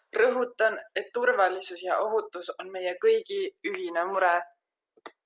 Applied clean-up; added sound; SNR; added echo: none; none; none; none.